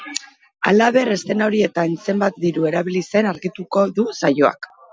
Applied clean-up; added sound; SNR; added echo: none; none; none; none.